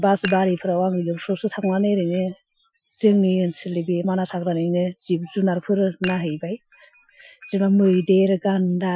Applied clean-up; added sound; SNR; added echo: classical method Wiener filter.